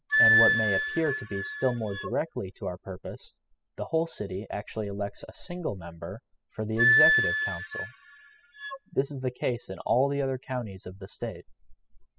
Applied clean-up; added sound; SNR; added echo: classical method spectral subtraction.